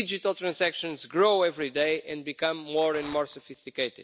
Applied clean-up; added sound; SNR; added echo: none; Rattle; 18 dB; none.